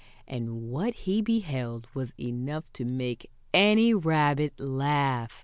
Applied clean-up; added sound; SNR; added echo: none; none; none; none.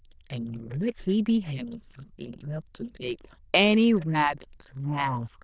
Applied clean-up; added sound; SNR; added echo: neural diffusion model UNIVERSE++.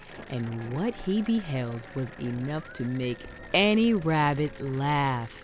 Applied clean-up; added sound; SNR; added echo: none; Applause / Cheering + Thunder; 17 dB; none.